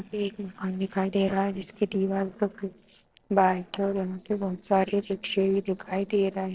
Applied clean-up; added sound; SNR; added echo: neural separator model SepFormer DNS4.